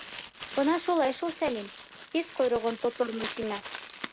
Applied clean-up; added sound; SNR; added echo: none; Crumpling, crinkling; 13 dB; none.